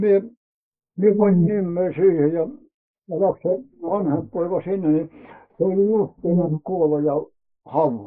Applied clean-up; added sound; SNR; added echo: neural mask model Resemble Enhance denoiser.